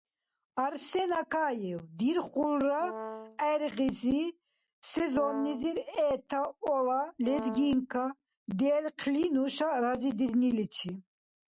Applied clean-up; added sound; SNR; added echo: none; Brass instrument; 12 dB; none.